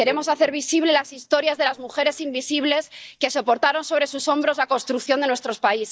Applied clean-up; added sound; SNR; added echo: neural mask model DeepFilterNet 3.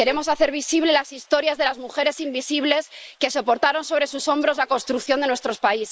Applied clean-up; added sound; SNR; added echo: neural mask model Resemble Enhance denoiser.